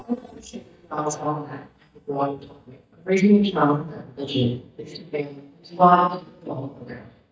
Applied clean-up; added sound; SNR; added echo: neural mask model DeepFilterNet 3.